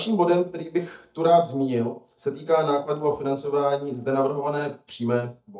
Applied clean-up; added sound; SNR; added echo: neural mask model DeepFilterNet 3.